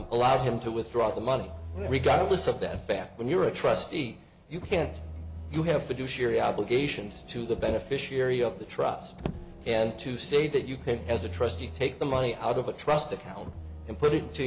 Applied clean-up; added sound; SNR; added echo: none; Motor vehicle (road); 14 dB; none.